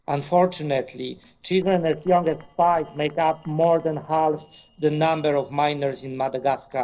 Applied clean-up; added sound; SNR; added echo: neural separator model SepFormer DNS4.